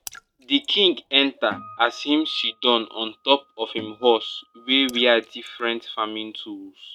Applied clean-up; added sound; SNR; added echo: neural mask model RNNoise.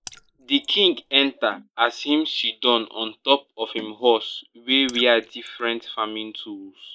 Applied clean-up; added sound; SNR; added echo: neural mask model Resemble Enhance denoiser.